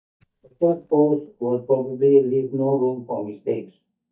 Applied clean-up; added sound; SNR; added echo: neural mask model DeepFilterNet 3.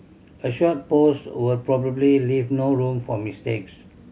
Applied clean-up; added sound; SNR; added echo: none; none; none; none.